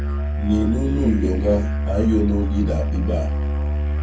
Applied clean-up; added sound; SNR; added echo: none; Musical instrument; -1 dB; reverberation time 0.1 s.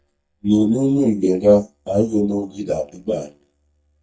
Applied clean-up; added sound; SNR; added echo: neural mask model DeepFilterNet 3.